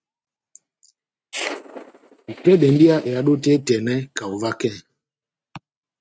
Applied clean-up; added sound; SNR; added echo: neural mask model RNNoise.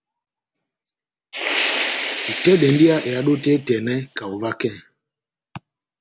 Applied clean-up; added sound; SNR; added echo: none; Fire; 4 dB; none.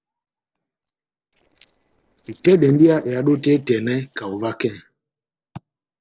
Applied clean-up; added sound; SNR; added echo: neural separator model SepFormer DNS4.